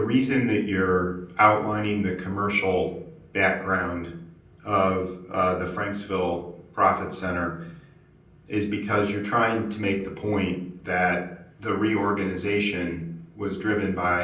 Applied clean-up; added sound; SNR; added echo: none; none; none; reverberation time 0.6 s.